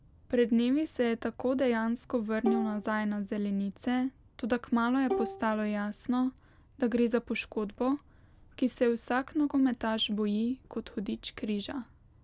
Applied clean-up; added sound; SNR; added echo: none; Bowed string instrument; 8 dB; none.